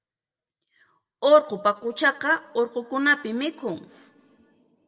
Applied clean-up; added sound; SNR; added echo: none; none; none; reverberation time 1.0 s.